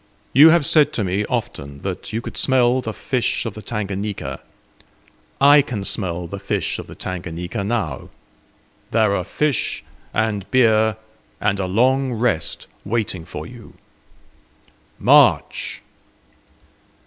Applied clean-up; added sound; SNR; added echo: none; none; none; none.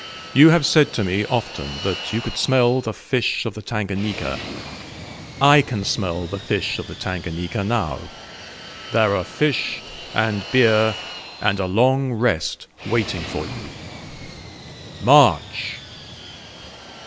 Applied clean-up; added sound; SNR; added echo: none; Fixed-wing aircraft, airplane; 14 dB; none.